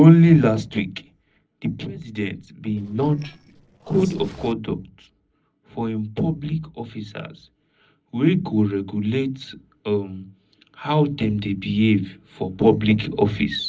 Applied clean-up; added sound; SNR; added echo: neural separator model SepFormer DNS4.